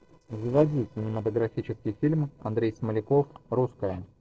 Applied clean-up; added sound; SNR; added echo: neural separator model SepFormer DNS4.